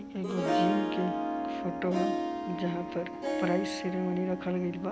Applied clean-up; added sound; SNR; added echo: none; Harp; -1 dB; none.